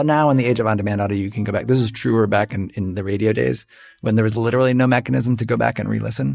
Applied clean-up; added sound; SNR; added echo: neural mask model DeepFilterNet 3.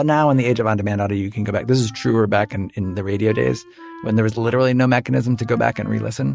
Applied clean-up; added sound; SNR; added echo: neural mask model RNNoise.